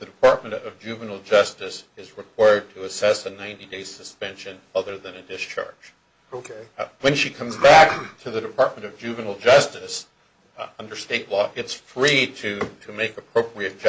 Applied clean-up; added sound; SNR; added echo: none; none; none; none.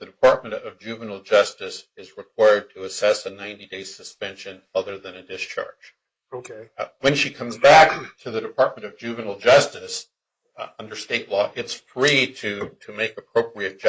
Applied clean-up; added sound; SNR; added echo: neural mask model Resemble Enhance denoiser.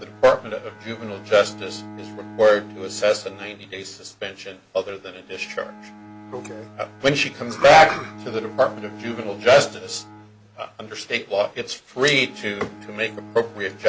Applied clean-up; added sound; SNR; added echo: none; Bowed string instrument; 19 dB; none.